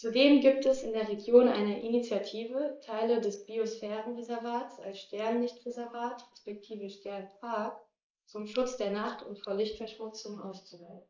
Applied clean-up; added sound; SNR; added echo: neural mask model Resemble Enhance denoiser.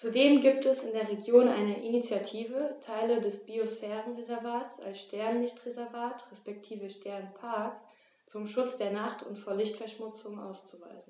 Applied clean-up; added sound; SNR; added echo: none; none; none; none.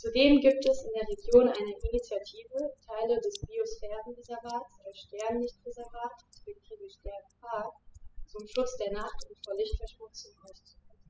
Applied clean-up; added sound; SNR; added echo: classical method spectral subtraction.